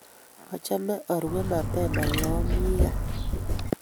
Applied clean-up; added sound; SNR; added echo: none; Trickle, dribble / Chirp, tweet; -5 dB; none.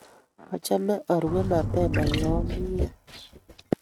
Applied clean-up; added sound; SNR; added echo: neural mask model RNNoise.